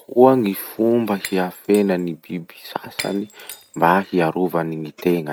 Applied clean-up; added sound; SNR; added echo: none; Shatter; 19 dB; none.